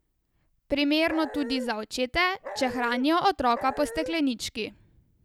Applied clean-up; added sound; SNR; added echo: none; Dog; 10 dB; none.